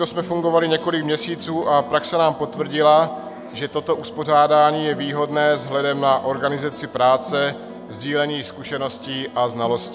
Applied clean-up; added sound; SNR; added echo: none; Plucked string instrument; 16 dB; none.